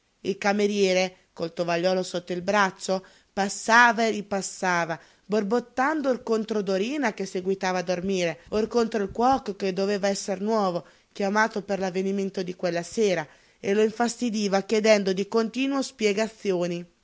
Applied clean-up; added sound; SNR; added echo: none; none; none; none.